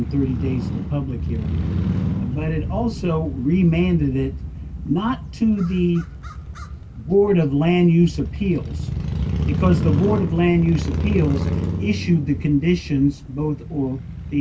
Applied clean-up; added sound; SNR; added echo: none; Motorcycle / Crow; 4 dB; reverberation time 0.2 s.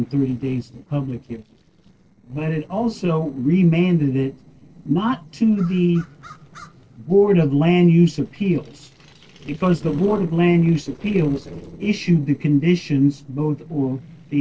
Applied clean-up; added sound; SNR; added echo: neural separator model SepFormer DNS4.